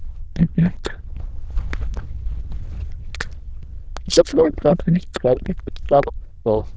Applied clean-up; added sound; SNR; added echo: neural diffusion model UNIVERSE++.